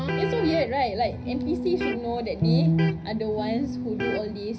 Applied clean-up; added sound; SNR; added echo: none; Electric guitar; 0 dB; reverberation time 0.5 s.